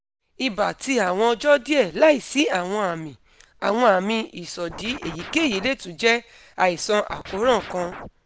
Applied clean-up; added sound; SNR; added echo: none; Scratching (performance technique); 14 dB; none.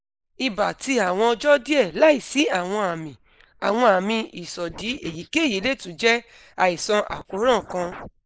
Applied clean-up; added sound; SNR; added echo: neural mask model Resemble Enhance denoiser.